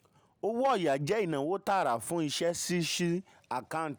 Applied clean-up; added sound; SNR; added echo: none; none; none; none.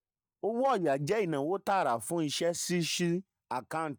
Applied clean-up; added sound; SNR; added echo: neural mask model DeepFilterNet 3.